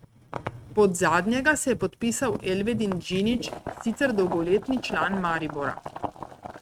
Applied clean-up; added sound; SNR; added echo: neural mask model RNNoise.